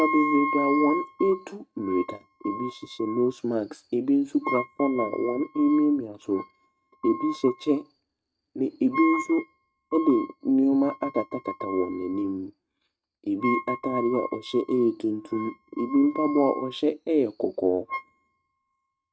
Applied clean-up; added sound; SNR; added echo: neural mask model RNNoise.